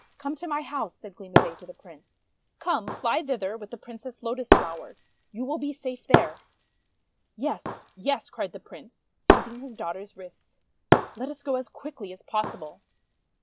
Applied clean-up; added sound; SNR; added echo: none; Shatter; -4 dB; none.